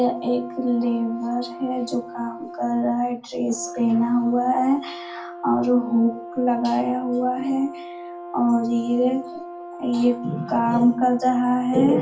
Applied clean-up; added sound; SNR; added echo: none; Brass instrument; 14 dB; reverberation time 0.3 s.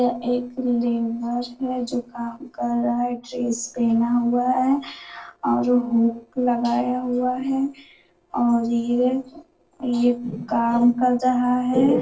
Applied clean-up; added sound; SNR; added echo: neural separator model SepFormer DNS4.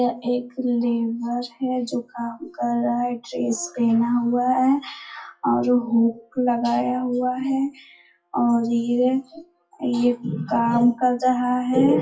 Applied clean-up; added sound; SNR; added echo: classical method WPE with log-MMSE.